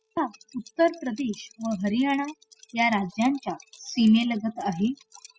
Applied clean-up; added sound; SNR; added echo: classical method spectral subtraction.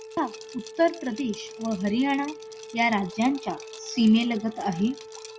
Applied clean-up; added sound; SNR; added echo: none; Liquid + Wind instrument, woodwind instrument; 15 dB; none.